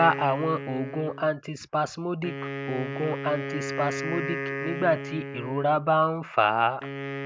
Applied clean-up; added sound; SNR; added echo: none; Wind instrument, woodwind instrument; 8 dB; none.